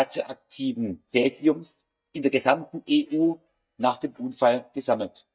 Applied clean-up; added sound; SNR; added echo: neural mask model DeepFilterNet 3.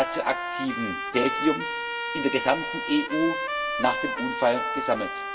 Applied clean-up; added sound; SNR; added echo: none; Trumpet; 3 dB; reverberation time 0.1 s.